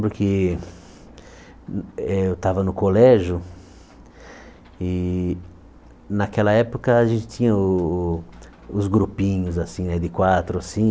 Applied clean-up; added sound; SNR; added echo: none; none; none; none.